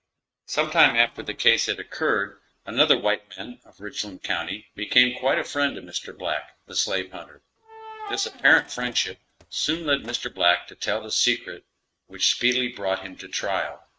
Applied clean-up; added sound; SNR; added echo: neural mask model RNNoise.